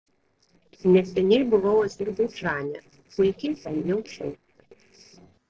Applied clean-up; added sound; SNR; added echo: neural separator model SepFormer DNS4.